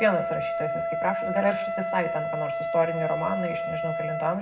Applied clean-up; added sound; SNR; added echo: none; Wind instrument, woodwind instrument; 1 dB; reverberation time 0.3 s.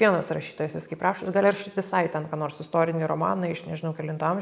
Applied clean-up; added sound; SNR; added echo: none; none; none; none.